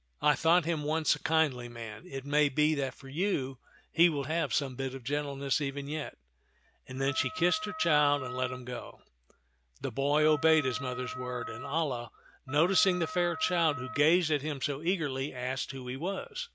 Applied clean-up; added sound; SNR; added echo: none; Wind instrument, woodwind instrument; 11 dB; none.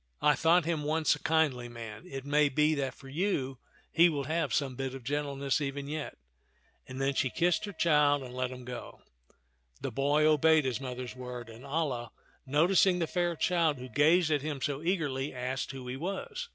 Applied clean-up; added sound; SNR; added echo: neural separator model SepFormer DNS4.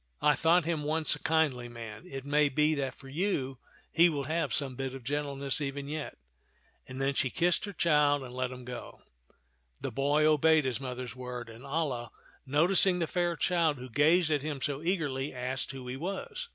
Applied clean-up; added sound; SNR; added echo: none; none; none; none.